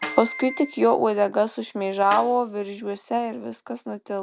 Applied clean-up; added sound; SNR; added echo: none; Piano + Snare drum; 15 dB; none.